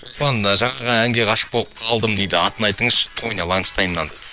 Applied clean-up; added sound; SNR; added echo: neural separator model SepFormer WHAM!.